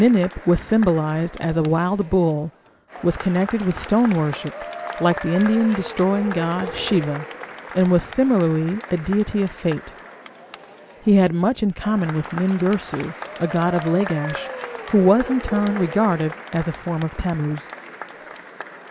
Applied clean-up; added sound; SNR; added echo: none; Applause / Crowd / Cheering; 13 dB; none.